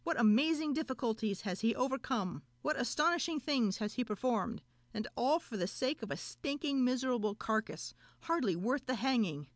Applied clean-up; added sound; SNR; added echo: none; none; none; none.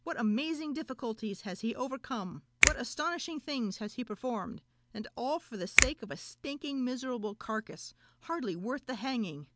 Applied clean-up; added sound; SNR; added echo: none; Finger snapping; -4 dB; none.